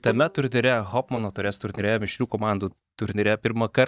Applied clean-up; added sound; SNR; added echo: neural mask model DeepFilterNet 3.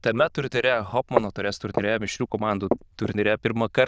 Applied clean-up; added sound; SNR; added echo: neural diffusion model UNIVERSE++.